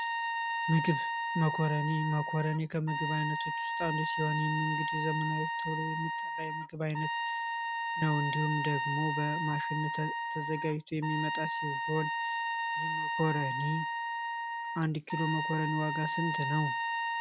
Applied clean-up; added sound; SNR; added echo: none; Trumpet; 0 dB; none.